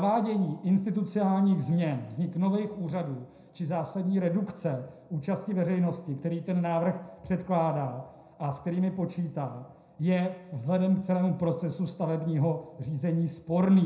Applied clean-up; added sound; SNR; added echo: none; none; none; reverberation time 0.5 s.